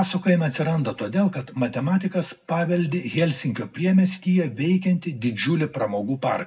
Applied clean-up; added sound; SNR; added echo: none; none; none; reverberation time 0.3 s.